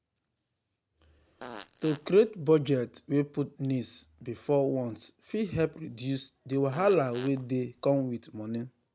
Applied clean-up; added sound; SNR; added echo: none; Fart; 18 dB; none.